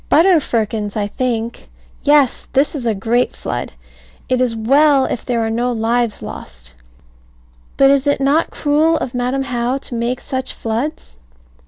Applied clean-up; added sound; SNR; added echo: none; none; none; none.